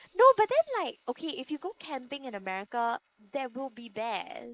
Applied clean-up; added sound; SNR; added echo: neural mask model Resemble Enhance denoiser.